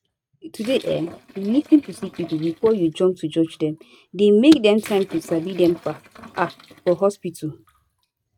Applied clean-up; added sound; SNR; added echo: neural mask model RNNoise.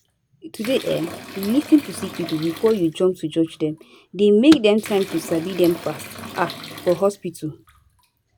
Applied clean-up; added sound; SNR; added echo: none; Bathtub (filling or washing) / Liquid + Car; 15 dB; none.